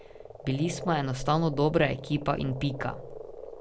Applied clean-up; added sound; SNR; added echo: none; Frog; 14 dB; none.